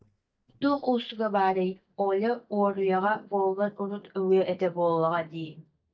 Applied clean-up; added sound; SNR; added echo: neural mask model DeepFilterNet 3.